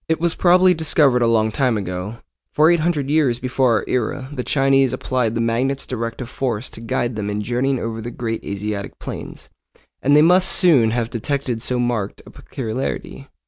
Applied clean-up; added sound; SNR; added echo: none; none; none; none.